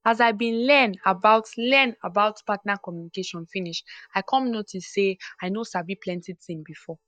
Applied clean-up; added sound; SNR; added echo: neural mask model DeepFilterNet 3.